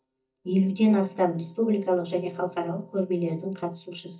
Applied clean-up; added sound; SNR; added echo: neural mask model DeepFilterNet 3.